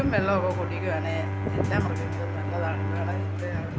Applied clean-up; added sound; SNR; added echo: none; Bowed string instrument; 0 dB; none.